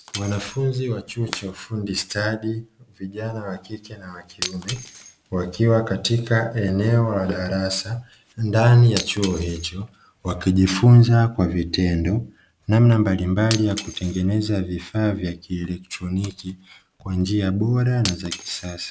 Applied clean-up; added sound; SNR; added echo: none; Shatter; 19 dB; none.